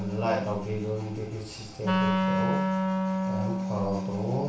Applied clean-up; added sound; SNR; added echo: none; Wind instrument, woodwind instrument; -3 dB; reverberation time 0.4 s.